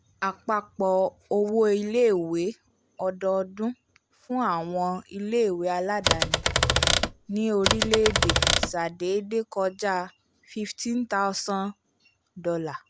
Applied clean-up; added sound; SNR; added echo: none; Typewriter; -3 dB; none.